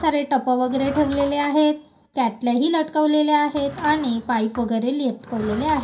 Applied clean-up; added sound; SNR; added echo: none; Drawer open or close / Wood; 17 dB; reverberation time 0.3 s.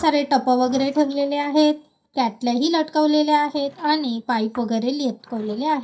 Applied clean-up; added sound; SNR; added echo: neural mask model DeepFilterNet 3.